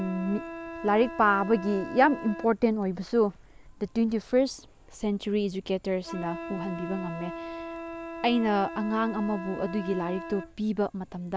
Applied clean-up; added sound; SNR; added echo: none; Wind instrument, woodwind instrument; 12 dB; none.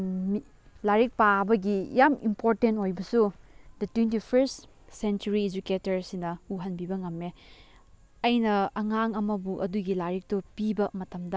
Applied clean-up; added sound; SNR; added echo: none; none; none; none.